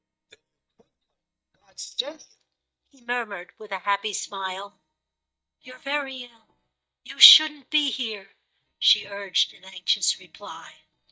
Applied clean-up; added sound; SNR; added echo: neural mask model DeepFilterNet 3.